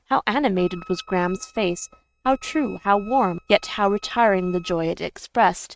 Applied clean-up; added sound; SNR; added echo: neural mask model RNNoise.